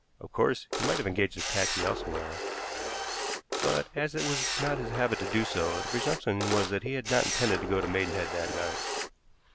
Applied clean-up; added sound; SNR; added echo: none; Camera; 2 dB; none.